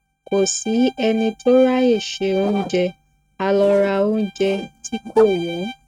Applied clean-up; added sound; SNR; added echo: neural mask model RNNoise.